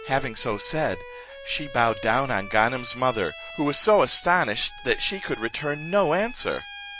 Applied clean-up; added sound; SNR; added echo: none; Bowed string instrument; 16 dB; none.